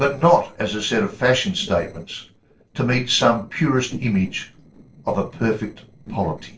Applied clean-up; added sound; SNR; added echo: neural separator model SepFormer DNS4.